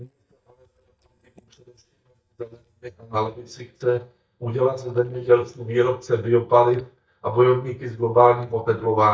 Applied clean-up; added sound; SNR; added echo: neural mask model DeepFilterNet 3.